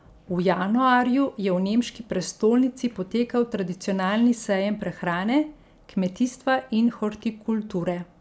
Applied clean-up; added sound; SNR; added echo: none; none; none; none.